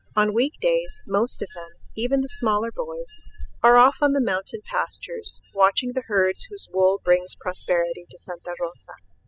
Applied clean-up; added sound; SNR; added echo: classical method spectral subtraction.